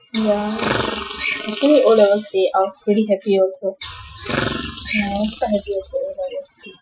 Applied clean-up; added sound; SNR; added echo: classical method Wiener filter.